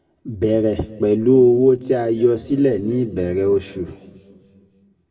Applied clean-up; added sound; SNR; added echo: none; none; none; reverberation time 1.8 s.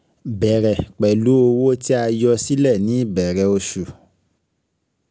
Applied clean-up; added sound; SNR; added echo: none; none; none; none.